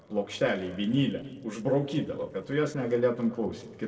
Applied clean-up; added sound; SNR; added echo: neural separator model SepFormer DNS4.